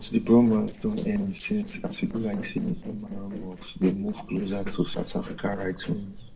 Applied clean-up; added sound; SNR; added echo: neural separator model SepFormer DNS4.